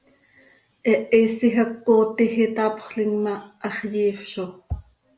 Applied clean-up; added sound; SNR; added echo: none; none; none; none.